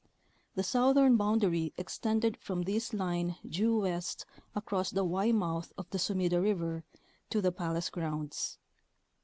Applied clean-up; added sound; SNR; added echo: none; none; none; none.